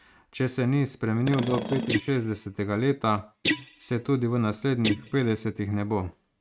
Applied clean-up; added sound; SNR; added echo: neural mask model RNNoise.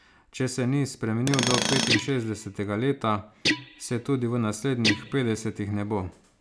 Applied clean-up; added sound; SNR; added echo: none; Guitar + Tools; 3 dB; none.